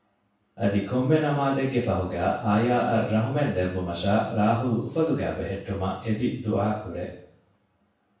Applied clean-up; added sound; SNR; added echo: none; none; none; reverberation time 0.6 s.